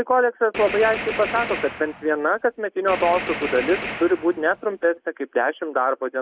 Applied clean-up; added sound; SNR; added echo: none; Gunshot, gunfire; 9 dB; none.